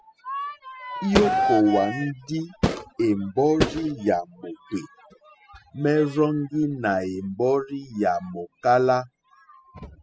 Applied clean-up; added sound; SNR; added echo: classical method spectral subtraction.